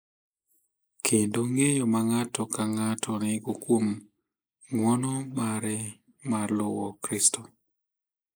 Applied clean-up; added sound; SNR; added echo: neural mask model Resemble Enhance denoiser.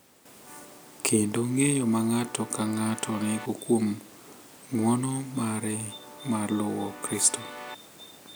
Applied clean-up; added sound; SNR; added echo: none; Keyboard (musical); 17 dB; none.